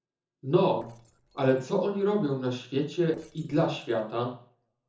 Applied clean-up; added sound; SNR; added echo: neural separator model SepFormer DNS4.